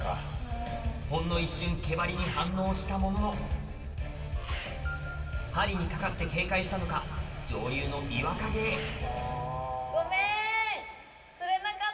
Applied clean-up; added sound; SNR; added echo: none; Sneeze; 16 dB; reverberation time 1.9 s.